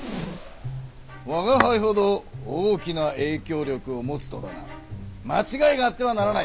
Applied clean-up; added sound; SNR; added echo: none; Cricket + Tap / Glass; 10 dB; none.